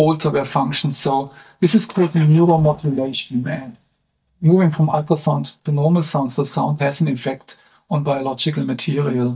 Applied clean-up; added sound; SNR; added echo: neural mask model DeepFilterNet 3.